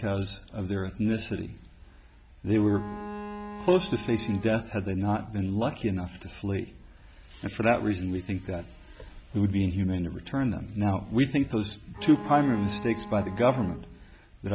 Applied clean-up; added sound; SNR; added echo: none; Bowed string instrument; 12 dB; none.